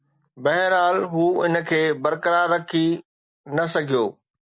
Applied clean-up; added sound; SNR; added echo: none; none; none; none.